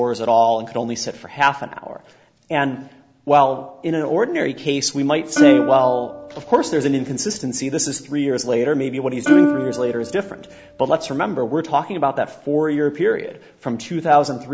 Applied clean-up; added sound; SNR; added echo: none; Plucked string instrument; 1 dB; none.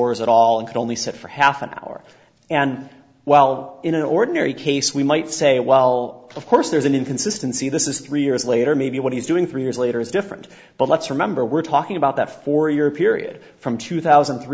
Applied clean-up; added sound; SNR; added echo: none; none; none; none.